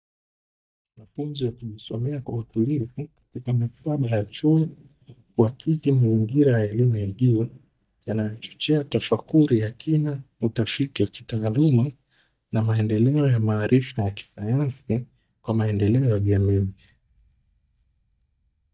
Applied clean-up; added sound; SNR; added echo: neural mask model DeepFilterNet 3.